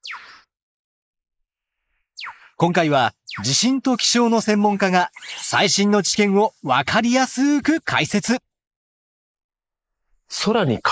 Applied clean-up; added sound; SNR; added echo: neural mask model Resemble Enhance denoiser.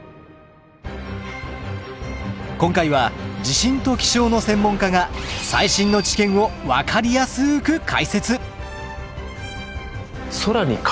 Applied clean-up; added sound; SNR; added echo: none; none; none; none.